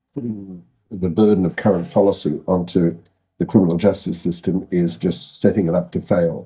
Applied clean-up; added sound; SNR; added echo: neural mask model DeepFilterNet 3.